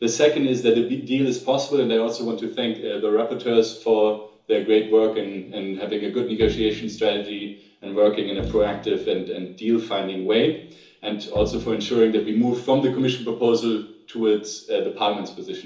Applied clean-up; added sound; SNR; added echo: none; Bowed string instrument; 15 dB; reverberation time 0.7 s.